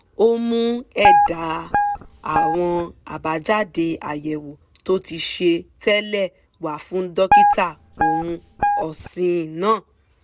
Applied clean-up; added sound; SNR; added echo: none; Guitar; -4 dB; none.